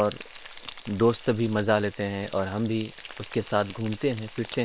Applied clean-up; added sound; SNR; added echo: neural separator model SepFormer WHAM!.